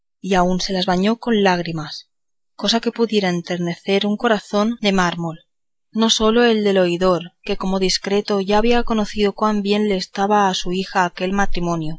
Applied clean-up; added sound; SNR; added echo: neural mask model Resemble Enhance denoiser.